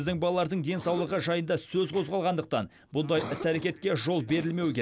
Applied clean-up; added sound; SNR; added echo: none; Cough; 16 dB; none.